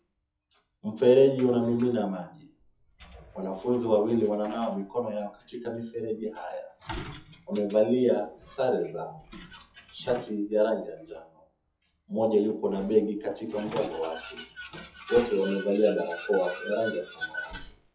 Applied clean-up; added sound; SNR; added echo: classical method WPE with log-MMSE.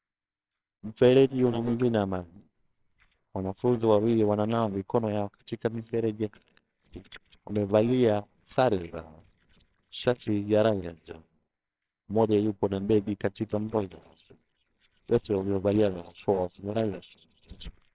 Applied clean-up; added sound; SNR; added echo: neural separator model SepFormer WHAMR!.